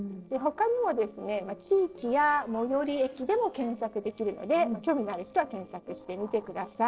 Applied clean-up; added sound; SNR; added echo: neural separator model SepFormer DNS4.